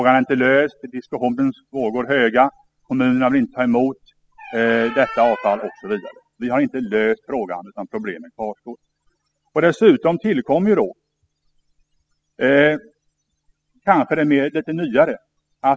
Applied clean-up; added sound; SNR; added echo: classical method spectral subtraction.